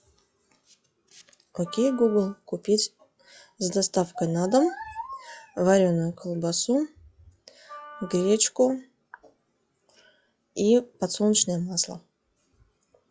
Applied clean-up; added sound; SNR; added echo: classical method log-MMSE.